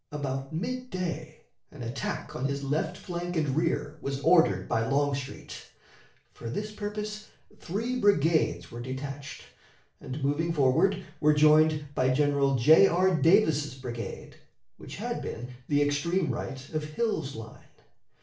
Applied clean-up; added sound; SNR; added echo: none; none; none; reverberation time 0.4 s.